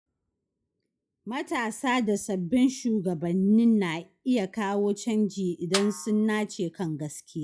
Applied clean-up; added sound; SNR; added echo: classical method log-MMSE.